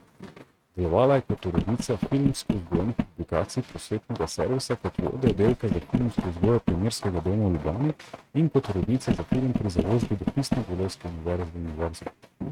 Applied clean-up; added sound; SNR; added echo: neural mask model RNNoise.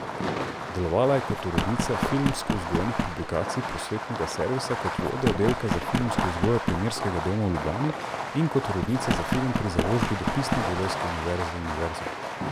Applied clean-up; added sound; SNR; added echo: none; Knock + Fireworks; 1 dB; none.